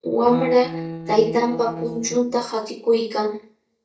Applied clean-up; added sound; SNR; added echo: neural mask model DeepFilterNet 3.